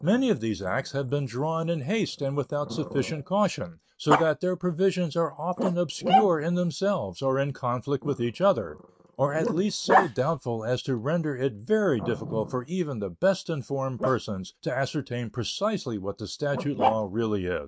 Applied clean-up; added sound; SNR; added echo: neural mask model RNNoise.